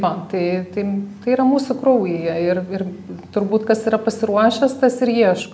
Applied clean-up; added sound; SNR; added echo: none; none; none; none.